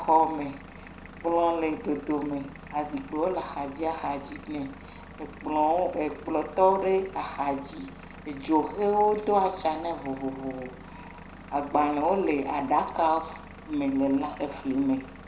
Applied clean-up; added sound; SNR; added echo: none; Engine / Vehicle; 17 dB; reverberation time 0.5 s.